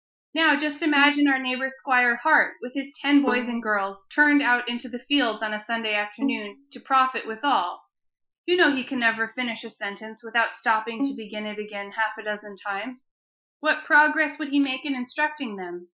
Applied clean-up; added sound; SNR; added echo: classical method Wiener filter.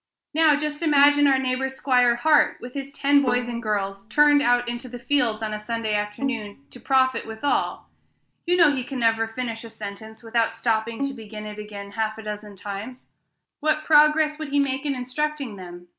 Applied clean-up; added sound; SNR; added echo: none; Bowed string instrument + Bowed string instrument; 12 dB; none.